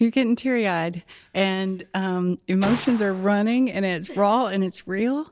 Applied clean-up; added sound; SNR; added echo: none; Gunshot, gunfire; 15 dB; none.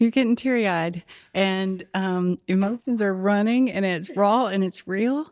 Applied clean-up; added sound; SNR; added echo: neural mask model DeepFilterNet 3.